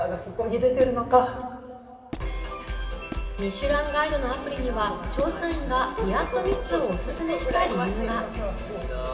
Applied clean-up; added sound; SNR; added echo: none; Squeak; 15 dB; reverberation time 2.7 s.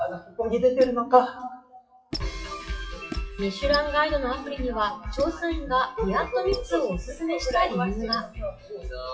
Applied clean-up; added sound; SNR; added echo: classical method WPE with log-MMSE.